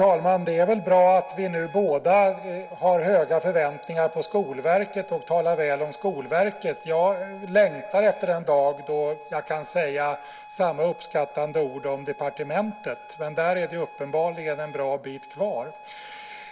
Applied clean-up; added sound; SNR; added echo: none; Harmonica; 20 dB; none.